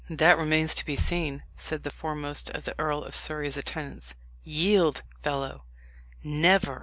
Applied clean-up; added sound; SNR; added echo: none; Bass drum; 12 dB; none.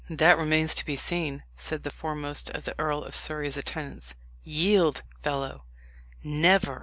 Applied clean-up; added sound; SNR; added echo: none; none; none; none.